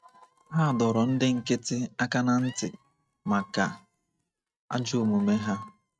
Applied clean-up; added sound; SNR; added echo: neural mask model RNNoise.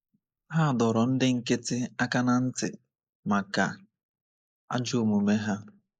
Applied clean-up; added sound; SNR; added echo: neural mask model Resemble Enhance denoiser.